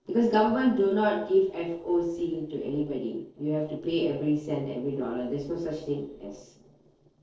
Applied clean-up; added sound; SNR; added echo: neural separator model SepFormer DNS4.